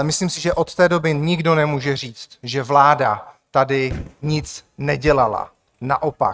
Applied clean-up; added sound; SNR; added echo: neural mask model RNNoise.